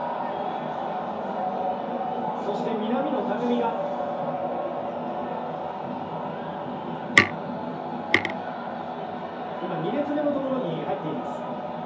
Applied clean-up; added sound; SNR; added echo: none; Tick; -2 dB; reverberation time 0.6 s.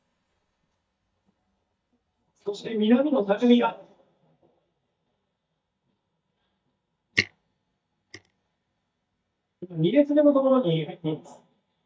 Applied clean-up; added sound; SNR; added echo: neural mask model DeepFilterNet 3.